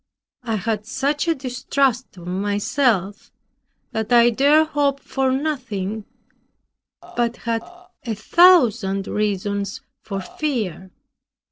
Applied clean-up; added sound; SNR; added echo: neural separator model SepFormer DNS4.